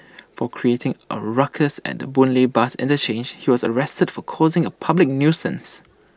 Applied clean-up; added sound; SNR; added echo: none; none; none; none.